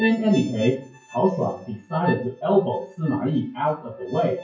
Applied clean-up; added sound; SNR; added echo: classical method WPE with log-MMSE.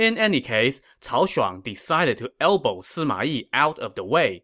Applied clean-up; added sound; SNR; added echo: none; none; none; none.